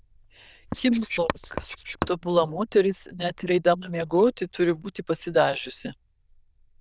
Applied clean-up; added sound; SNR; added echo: neural diffusion model UNIVERSE++.